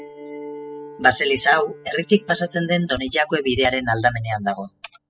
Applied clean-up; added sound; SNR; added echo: classical method spectral subtraction.